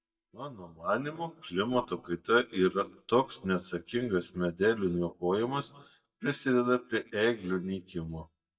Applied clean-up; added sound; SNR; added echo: neural mask model DeepFilterNet 3.